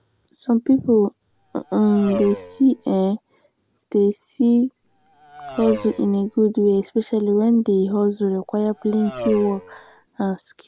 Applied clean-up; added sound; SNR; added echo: none; Race car, auto racing; 13 dB; none.